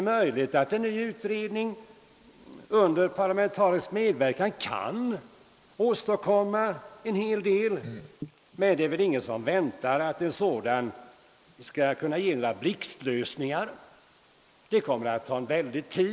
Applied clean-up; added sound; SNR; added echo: neural mask model Resemble Enhance denoiser.